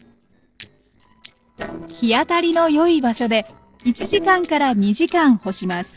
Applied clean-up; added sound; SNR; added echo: neural separator model SepFormer DNS4.